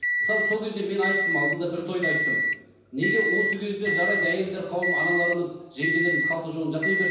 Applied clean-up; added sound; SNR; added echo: none; Microwave oven; -1 dB; reverberation time 0.9 s.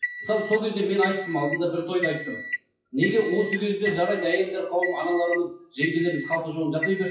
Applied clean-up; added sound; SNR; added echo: classical method WPE with log-MMSE.